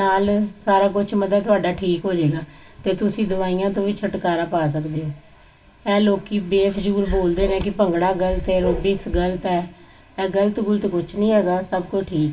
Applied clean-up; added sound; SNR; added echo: none; none; none; reverberation time 0.2 s.